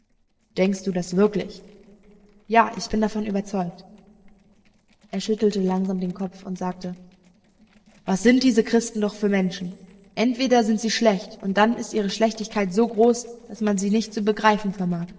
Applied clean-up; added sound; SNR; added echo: neural separator model SepFormer DNS4.